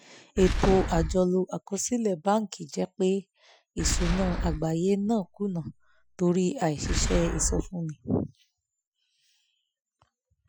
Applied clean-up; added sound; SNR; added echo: classical method Wiener filter.